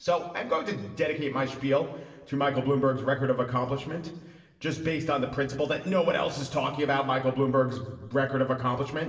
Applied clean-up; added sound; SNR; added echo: none; none; none; reverberation time 1.2 s.